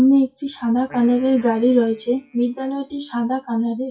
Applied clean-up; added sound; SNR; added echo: classical method WPE with log-MMSE.